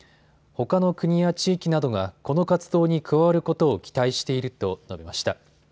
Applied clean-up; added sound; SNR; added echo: none; none; none; none.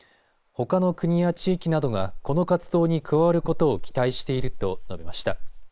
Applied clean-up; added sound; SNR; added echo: neural mask model Resemble Enhance denoiser.